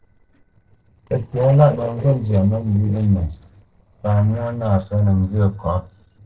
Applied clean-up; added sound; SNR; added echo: neural separator model SepFormer DNS4.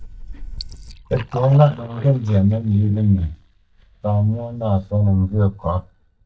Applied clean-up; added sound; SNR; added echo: neural mask model DeepFilterNet 3.